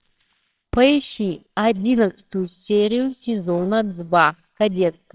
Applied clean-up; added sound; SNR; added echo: neural separator model SepFormer WHAMR!.